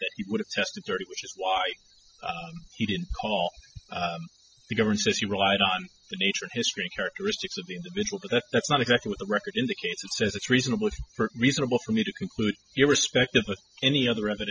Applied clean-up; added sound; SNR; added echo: classical method spectral subtraction.